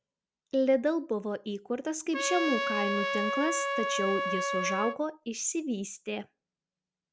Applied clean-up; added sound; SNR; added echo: none; Trumpet; 0 dB; none.